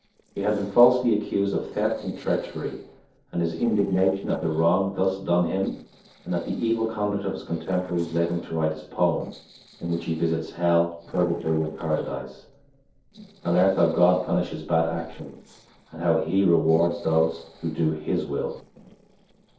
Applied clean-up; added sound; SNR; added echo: neural separator model SepFormer DNS4.